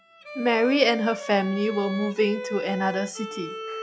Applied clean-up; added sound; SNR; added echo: classical method log-MMSE.